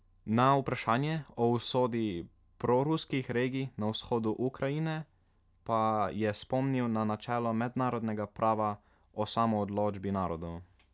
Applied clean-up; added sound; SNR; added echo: none; none; none; none.